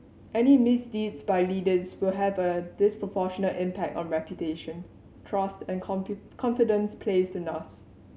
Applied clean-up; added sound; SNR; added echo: none; none; none; none.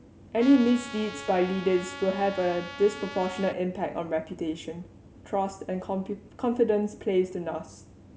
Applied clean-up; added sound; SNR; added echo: none; Trumpet; 13 dB; none.